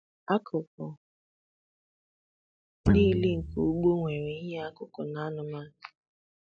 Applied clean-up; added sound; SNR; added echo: classical method log-MMSE.